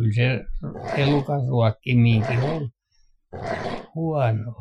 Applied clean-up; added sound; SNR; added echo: classical method Wiener filter.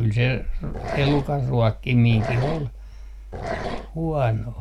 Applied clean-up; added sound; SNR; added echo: none; Growling; 9 dB; none.